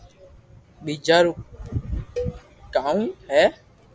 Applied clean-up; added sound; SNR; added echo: none; Cowbell; 13 dB; none.